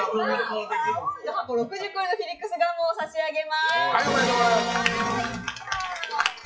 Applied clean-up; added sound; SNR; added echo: classical method WPE with log-MMSE.